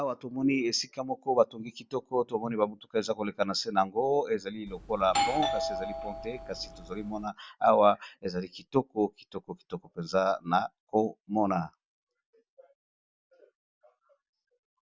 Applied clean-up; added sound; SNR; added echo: none; Doorbell; 3 dB; none.